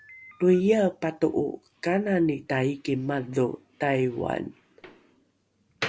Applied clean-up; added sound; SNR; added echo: none; Slam; 18 dB; none.